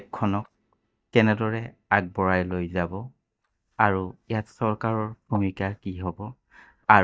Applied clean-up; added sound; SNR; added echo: neural mask model DeepFilterNet 3.